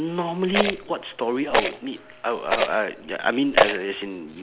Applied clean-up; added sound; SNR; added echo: none; Rattle; 0 dB; none.